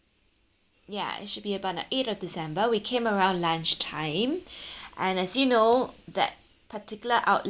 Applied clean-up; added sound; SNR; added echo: none; none; none; none.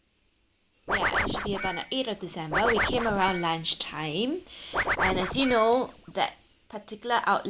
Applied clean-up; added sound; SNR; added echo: none; Scratching (performance technique); 2 dB; none.